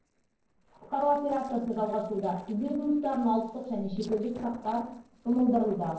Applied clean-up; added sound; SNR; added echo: neural separator model SepFormer DNS4.